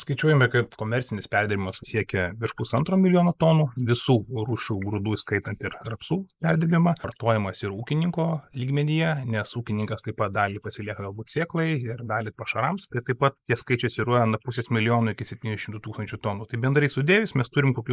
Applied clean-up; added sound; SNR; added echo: neural mask model Resemble Enhance denoiser.